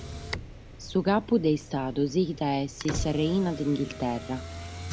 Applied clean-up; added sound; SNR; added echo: none; Motor vehicle (road); 10 dB; none.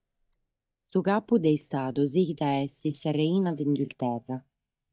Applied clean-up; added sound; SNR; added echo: neural mask model DeepFilterNet 3.